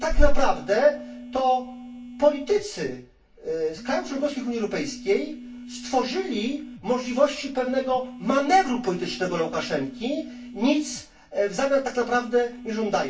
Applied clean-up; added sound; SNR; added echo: none; Telephone; 17 dB; reverberation time 0.2 s.